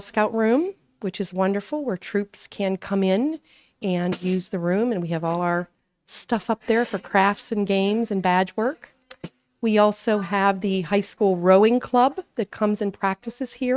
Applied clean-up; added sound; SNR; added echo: neural mask model RNNoise.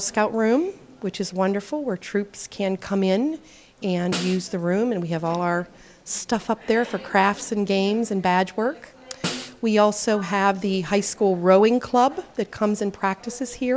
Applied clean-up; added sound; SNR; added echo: none; Snare drum; 13 dB; none.